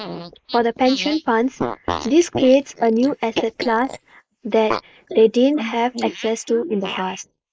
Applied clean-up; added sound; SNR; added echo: neural mask model Resemble Enhance denoiser.